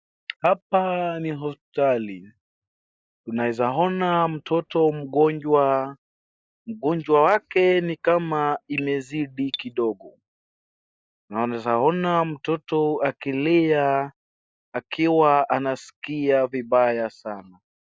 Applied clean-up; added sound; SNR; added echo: neural mask model Resemble Enhance denoiser.